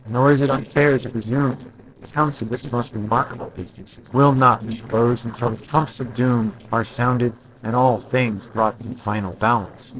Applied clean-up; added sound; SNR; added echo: neural separator model SepFormer DNS4.